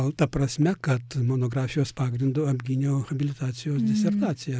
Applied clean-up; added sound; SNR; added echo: none; none; none; none.